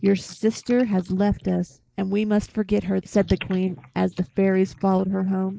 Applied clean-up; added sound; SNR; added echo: neural mask model Resemble Enhance denoiser.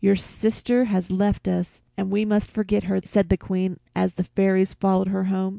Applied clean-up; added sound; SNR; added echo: none; none; none; none.